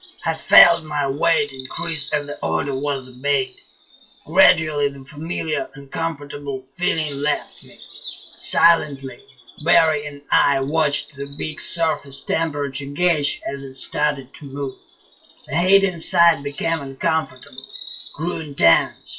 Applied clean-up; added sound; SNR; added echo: classical method WPE with log-MMSE.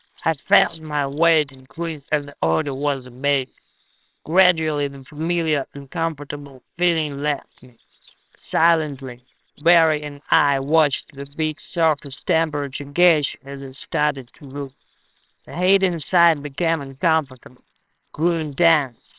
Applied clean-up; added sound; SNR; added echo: neural separator model SepFormer WHAMR!.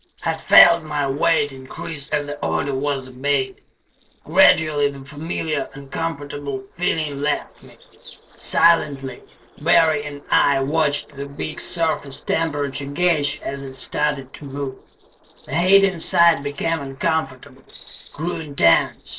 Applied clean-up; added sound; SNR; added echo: neural separator model SepFormer DNS4.